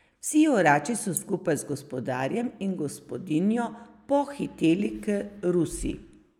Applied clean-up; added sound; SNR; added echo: neural mask model Resemble Enhance denoiser.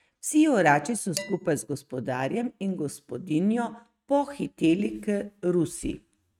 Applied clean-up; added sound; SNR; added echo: neural mask model RNNoise.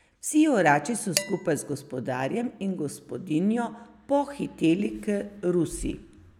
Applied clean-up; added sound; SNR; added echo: none; Dishes, pots, and pans; 12 dB; none.